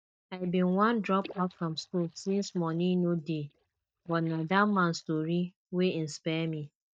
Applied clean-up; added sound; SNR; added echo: neural mask model DeepFilterNet 3.